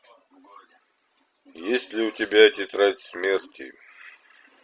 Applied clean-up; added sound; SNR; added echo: none; none; none; none.